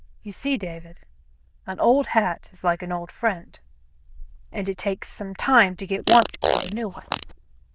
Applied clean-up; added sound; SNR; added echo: neural diffusion model UNIVERSE++.